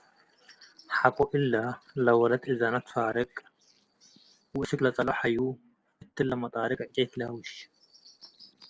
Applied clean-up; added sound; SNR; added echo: neural separator model SepFormer DNS4.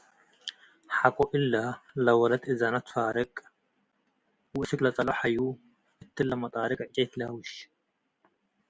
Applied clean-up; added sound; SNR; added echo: none; none; none; none.